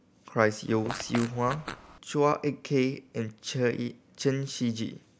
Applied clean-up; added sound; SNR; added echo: none; Fart; 10 dB; none.